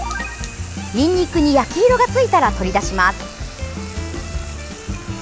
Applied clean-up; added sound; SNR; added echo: none; Frying (food); 20 dB; none.